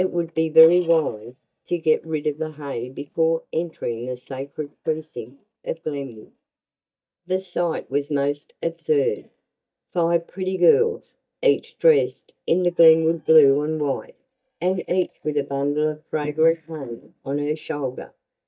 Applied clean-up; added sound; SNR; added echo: neural mask model DeepFilterNet 3.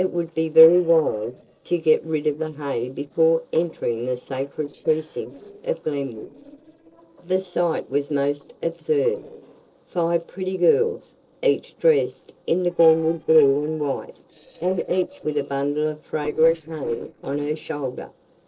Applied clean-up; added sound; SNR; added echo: neural separator model SepFormer DNS4.